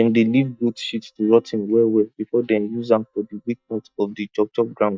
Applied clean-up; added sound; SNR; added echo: neural mask model DeepFilterNet 3.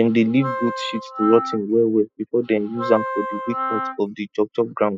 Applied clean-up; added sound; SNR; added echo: classical method spectral subtraction.